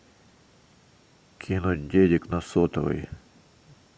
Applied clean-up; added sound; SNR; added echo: none; none; none; none.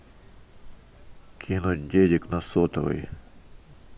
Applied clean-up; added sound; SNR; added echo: none; Chirp, tweet; 19 dB; none.